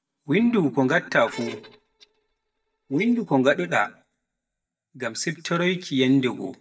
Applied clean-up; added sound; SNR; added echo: neural mask model DeepFilterNet 3.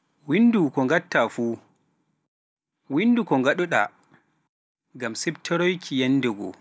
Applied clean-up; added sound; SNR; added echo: none; none; none; none.